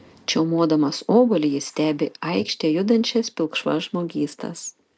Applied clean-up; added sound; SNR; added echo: none; none; none; none.